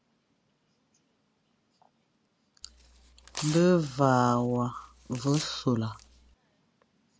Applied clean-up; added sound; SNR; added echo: none; Tearing; 15 dB; none.